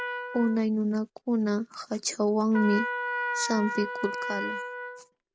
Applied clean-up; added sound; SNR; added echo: none; Trumpet; 6 dB; none.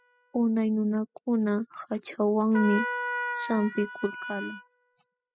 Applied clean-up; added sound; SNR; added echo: classical method spectral subtraction.